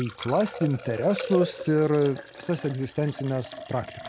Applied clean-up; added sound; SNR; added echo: none; Liquid; 10 dB; none.